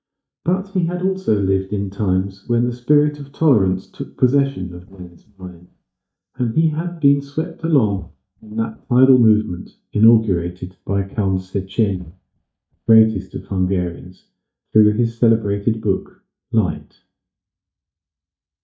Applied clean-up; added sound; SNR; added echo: neural mask model DeepFilterNet 3.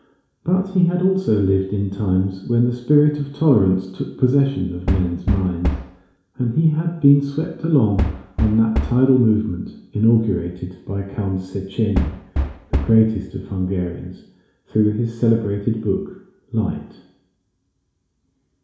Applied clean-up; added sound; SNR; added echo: none; Knock; 3 dB; reverberation time 0.7 s.